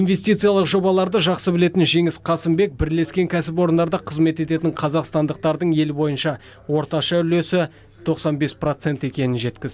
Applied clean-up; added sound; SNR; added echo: none; none; none; none.